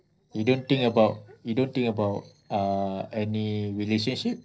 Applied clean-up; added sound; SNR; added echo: neural separator model SepFormer DNS4.